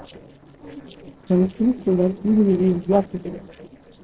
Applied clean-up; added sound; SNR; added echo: neural separator model SepFormer DNS4.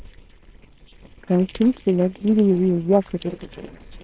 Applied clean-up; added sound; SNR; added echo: neural separator model SepFormer WHAMR!.